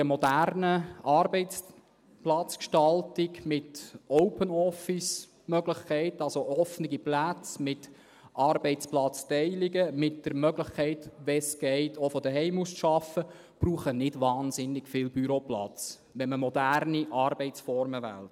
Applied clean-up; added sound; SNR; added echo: none; none; none; none.